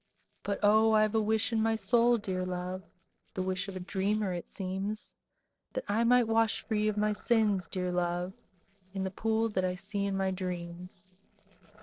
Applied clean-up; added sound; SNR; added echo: neural separator model SepFormer DNS4.